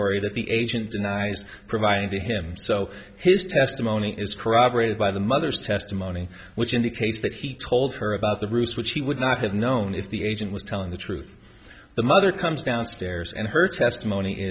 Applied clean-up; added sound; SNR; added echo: none; none; none; none.